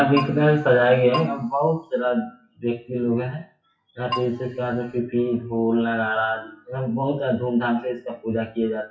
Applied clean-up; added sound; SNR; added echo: classical method WPE with log-MMSE.